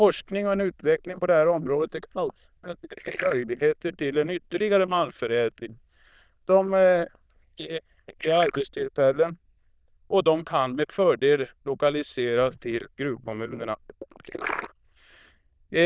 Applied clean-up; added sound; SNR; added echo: neural diffusion model UNIVERSE++.